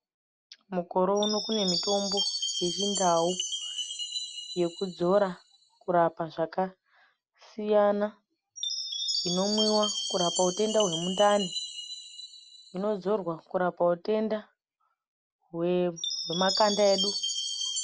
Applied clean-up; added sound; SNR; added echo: none; Chime; 6 dB; none.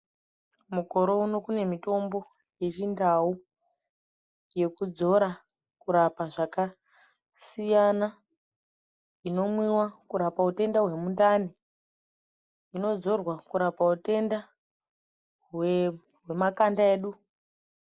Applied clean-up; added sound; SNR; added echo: neural mask model Resemble Enhance denoiser.